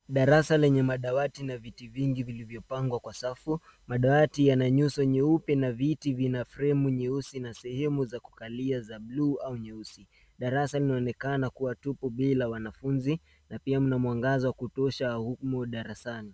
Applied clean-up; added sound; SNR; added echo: none; none; none; none.